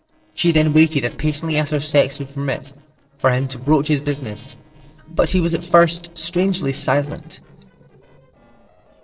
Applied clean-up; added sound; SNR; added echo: neural separator model SepFormer DNS4.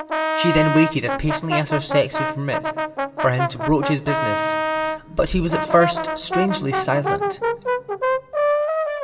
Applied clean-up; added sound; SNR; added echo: none; Brass instrument; 1 dB; reverberation time 2.9 s.